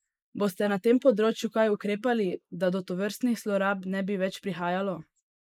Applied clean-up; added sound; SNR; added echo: neural mask model Resemble Enhance denoiser.